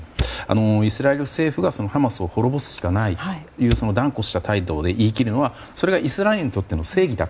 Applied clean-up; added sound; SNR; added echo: none; Fire; 14 dB; none.